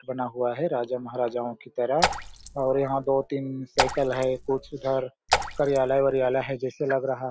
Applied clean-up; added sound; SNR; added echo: none; Raindrop / Splash, splatter; 4 dB; none.